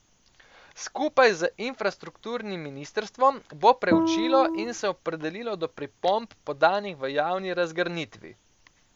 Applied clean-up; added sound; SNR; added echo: none; Guitar; -2 dB; none.